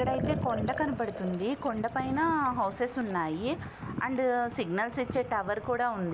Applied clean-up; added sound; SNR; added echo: none; Liquid; 14 dB; none.